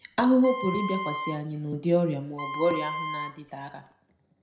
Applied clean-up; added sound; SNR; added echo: none; Wind instrument, woodwind instrument; 8 dB; reverberation time 0.5 s.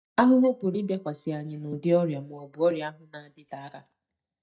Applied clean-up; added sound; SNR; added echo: neural mask model DeepFilterNet 3.